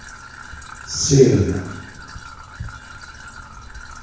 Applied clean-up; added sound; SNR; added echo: none; Trickle, dribble / Traffic noise, roadway noise; 14 dB; reverberation time 1.0 s.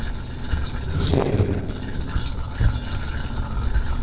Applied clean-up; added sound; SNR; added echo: neural separator model SepFormer DNS4.